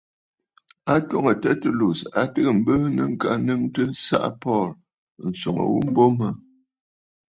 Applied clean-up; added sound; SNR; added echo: neural mask model RNNoise.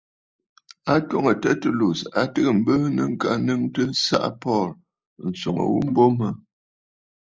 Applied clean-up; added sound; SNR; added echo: neural mask model Resemble Enhance denoiser.